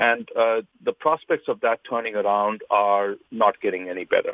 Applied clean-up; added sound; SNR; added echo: none; none; none; none.